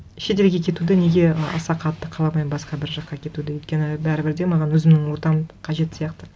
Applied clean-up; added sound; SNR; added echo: none; none; none; none.